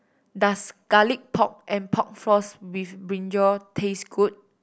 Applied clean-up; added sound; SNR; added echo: none; none; none; none.